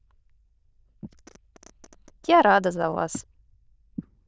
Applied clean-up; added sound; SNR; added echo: neural diffusion model UNIVERSE++.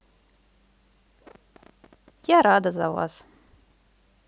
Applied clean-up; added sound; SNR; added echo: none; none; none; none.